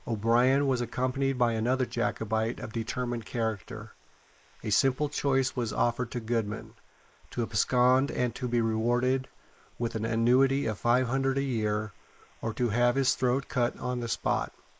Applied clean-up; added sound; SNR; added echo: neural mask model Resemble Enhance denoiser.